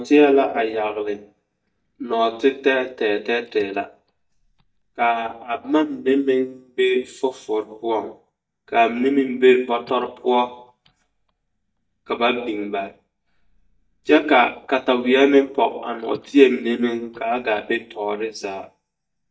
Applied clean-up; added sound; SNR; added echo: neural mask model DeepFilterNet 3.